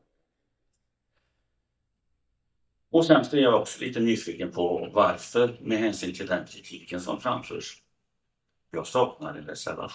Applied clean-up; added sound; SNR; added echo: neural mask model DeepFilterNet 3.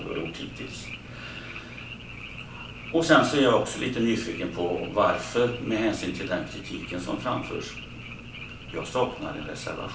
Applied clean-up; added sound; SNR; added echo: none; Frog; 12 dB; reverberation time 0.3 s.